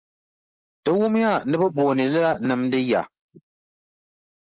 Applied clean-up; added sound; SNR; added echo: neural mask model Resemble Enhance denoiser.